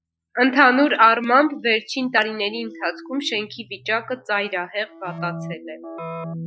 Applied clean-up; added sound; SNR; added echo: classical method Wiener filter.